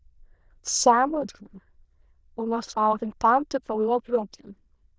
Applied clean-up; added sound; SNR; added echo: neural diffusion model UNIVERSE++.